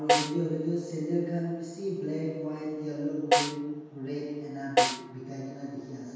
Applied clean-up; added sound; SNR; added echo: none; Snare drum; -2 dB; reverberation time 1.2 s.